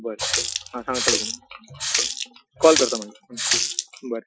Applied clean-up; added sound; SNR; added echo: classical method Wiener filter.